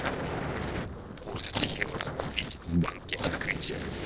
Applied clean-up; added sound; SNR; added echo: neural separator model SepFormer DNS4.